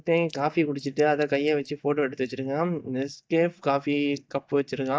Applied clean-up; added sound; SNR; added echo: neural mask model DeepFilterNet 3.